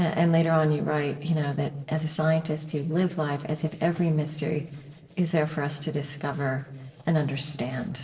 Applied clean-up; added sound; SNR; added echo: neural separator model SepFormer DNS4.